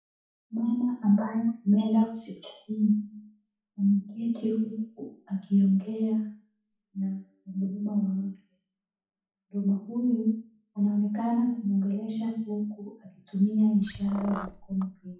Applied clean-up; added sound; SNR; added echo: classical method WPE with log-MMSE.